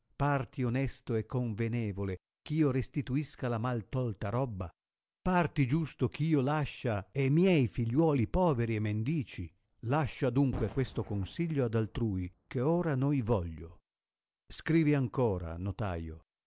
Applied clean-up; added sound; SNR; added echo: none; Boom; 17 dB; none.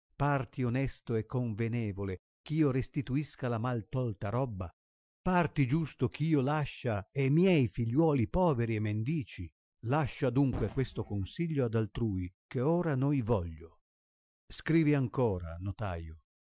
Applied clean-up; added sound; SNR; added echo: classical method Wiener filter.